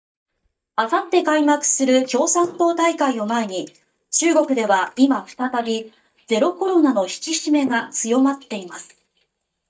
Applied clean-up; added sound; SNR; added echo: neural mask model DeepFilterNet 3.